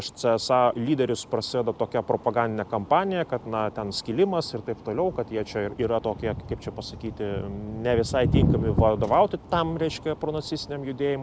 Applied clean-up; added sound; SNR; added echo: none; none; none; none.